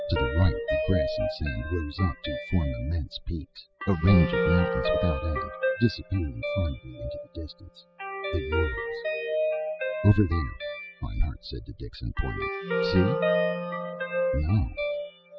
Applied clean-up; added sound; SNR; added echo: classical method spectral subtraction.